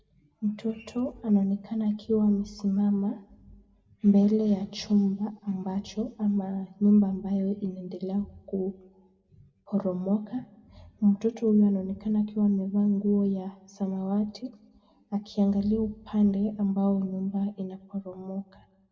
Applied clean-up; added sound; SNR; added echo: none; none; none; reverberation time 0.9 s.